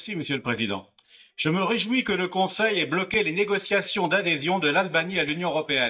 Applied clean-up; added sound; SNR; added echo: neural mask model DeepFilterNet 3.